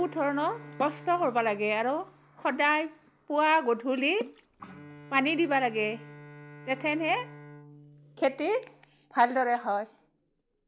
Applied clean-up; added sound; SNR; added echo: none; Bowed string instrument + Water / Splash, splatter; 19 dB; none.